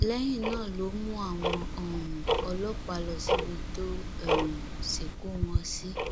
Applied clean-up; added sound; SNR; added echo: none; Tick-tock; -3 dB; none.